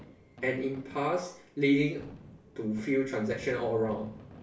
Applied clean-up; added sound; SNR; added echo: none; Fireworks; 19 dB; reverberation time 0.3 s.